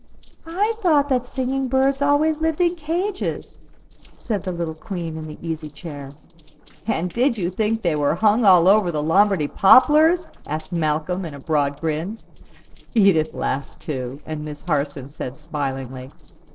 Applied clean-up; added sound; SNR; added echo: neural separator model SepFormer DNS4.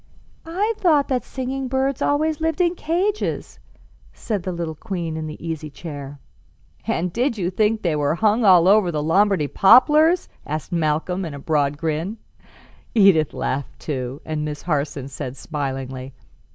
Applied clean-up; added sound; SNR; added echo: none; none; none; none.